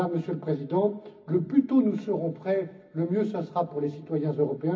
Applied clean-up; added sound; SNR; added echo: none; none; none; reverberation time 0.4 s.